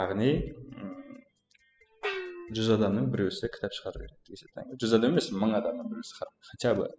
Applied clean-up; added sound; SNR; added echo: classical method spectral subtraction.